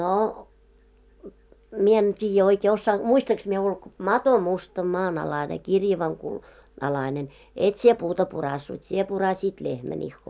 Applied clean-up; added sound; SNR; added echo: none; none; none; none.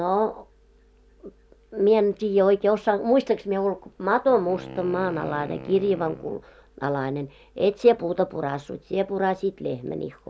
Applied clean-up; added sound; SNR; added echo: none; Wind instrument, woodwind instrument; 17 dB; none.